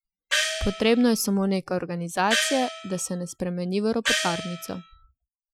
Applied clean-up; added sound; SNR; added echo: classical method Wiener filter.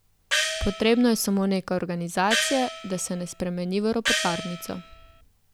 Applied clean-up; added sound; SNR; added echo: none; Gong; 4 dB; none.